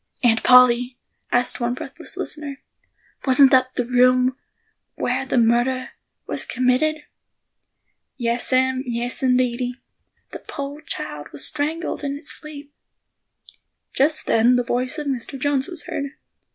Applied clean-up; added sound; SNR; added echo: none; none; none; none.